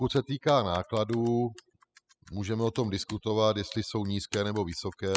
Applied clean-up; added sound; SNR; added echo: classical method spectral subtraction.